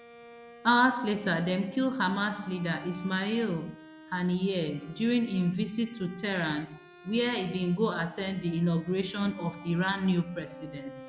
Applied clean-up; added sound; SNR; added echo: none; Bowed string instrument; 19 dB; none.